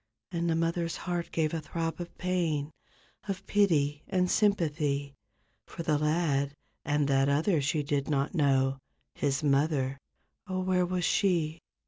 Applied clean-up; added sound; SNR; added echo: none; none; none; none.